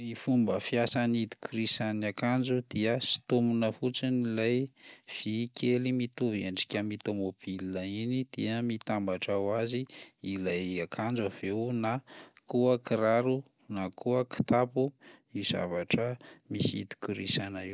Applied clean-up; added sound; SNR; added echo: none; none; none; none.